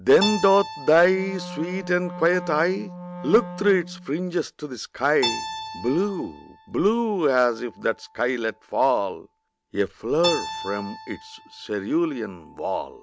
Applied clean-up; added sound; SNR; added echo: none; Wind instrument, woodwind instrument + Keyboard (musical); 12 dB; none.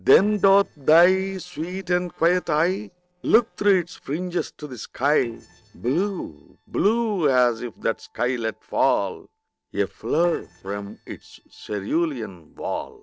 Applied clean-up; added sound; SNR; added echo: neural separator model SepFormer DNS4.